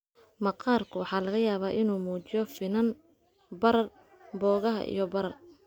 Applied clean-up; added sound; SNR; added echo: none; none; none; none.